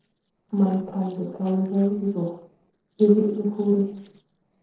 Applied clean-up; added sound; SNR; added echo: neural separator model SepFormer DNS4.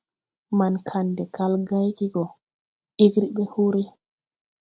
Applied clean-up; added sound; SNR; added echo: none; none; none; none.